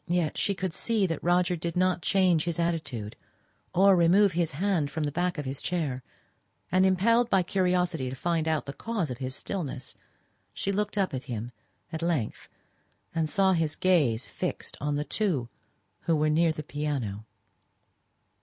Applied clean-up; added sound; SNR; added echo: none; none; none; none.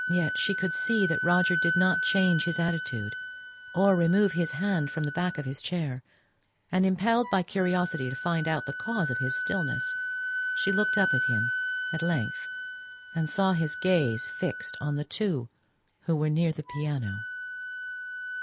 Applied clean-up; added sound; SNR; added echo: none; Wind instrument, woodwind instrument; 4 dB; none.